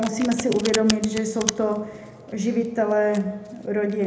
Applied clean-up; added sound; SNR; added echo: none; Domestic sounds, home sounds; 11 dB; reverberation time 0.8 s.